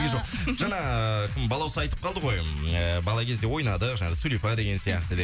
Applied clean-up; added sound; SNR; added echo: none; none; none; none.